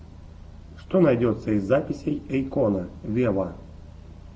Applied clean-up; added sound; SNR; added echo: none; none; none; none.